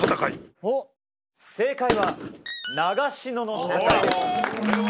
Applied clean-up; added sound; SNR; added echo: none; Gunshot, gunfire; 7 dB; none.